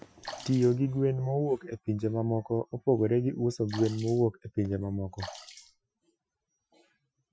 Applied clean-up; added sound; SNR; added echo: classical method Wiener filter.